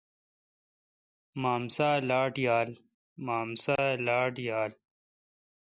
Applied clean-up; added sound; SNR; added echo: none; none; none; none.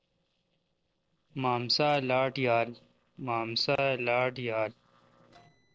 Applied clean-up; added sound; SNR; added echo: neural separator model SepFormer DNS4.